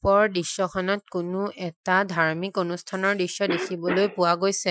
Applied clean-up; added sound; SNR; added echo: classical method Wiener filter.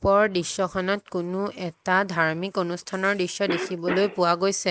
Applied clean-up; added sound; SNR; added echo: none; Cough; 14 dB; none.